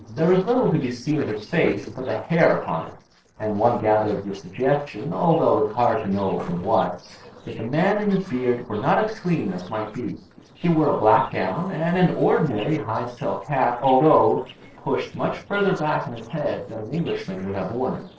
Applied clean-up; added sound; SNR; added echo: neural separator model SepFormer DNS4.